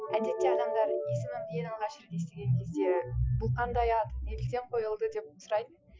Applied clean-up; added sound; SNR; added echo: classical method Wiener filter.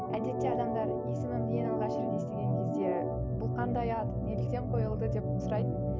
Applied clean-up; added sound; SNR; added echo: none; Organ; -5 dB; none.